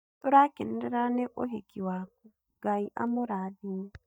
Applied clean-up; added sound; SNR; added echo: neural mask model DeepFilterNet 3.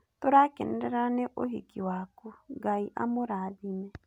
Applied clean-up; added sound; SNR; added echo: none; none; none; none.